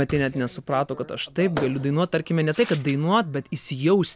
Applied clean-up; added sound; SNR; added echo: none; Tearing + Fireworks; 16 dB; none.